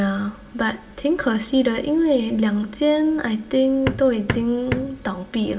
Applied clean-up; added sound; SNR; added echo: none; Hammer; 7 dB; reverberation time 0.6 s.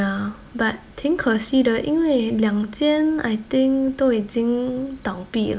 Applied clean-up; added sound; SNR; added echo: none; none; none; none.